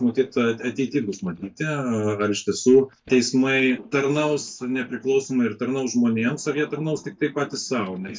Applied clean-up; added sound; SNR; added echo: neural mask model DeepFilterNet 3.